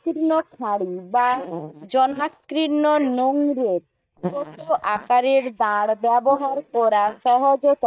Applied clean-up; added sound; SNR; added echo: neural mask model DeepFilterNet 3.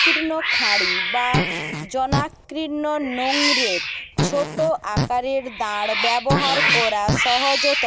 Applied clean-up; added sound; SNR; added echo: none; Fart + Cat; -1 dB; none.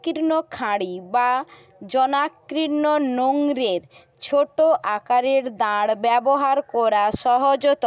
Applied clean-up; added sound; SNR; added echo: none; none; none; none.